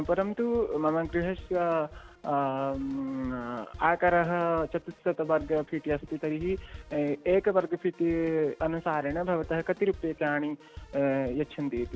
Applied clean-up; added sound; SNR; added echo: none; Drum kit; 19 dB; none.